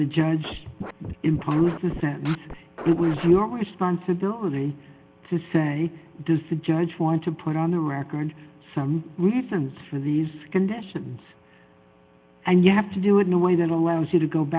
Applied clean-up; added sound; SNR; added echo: none; Scratching (performance technique); 13 dB; none.